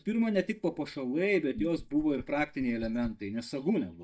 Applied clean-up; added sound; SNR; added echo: neural mask model DeepFilterNet 3.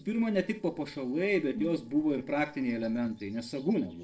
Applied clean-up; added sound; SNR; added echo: neural separator model SepFormer DNS4.